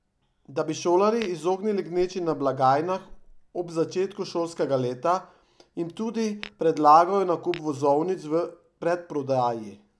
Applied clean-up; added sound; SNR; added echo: none; Tap / Glass; 20 dB; none.